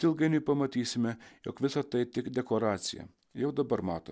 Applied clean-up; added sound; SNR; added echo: none; none; none; none.